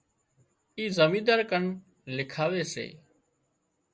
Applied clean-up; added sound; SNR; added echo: none; none; none; none.